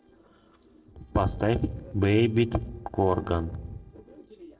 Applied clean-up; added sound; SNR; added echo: neural separator model SepFormer DNS4.